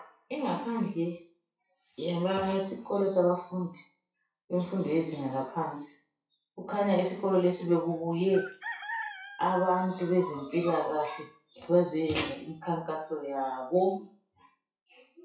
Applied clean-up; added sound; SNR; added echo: classical method WPE with log-MMSE.